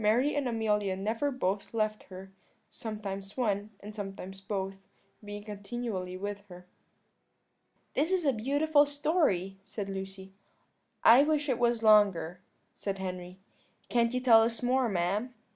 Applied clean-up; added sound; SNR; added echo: none; none; none; none.